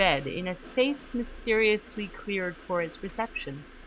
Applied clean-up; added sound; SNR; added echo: none; Train + Purr; 16 dB; none.